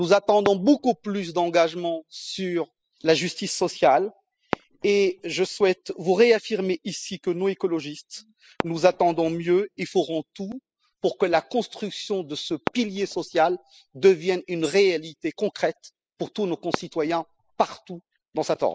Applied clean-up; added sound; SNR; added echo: classical method spectral subtraction.